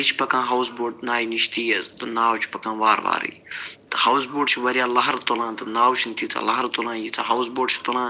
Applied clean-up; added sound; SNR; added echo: none; none; none; none.